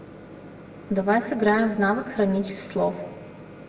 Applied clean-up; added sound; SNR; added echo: none; Microwave oven; 17 dB; reverberation time 0.9 s.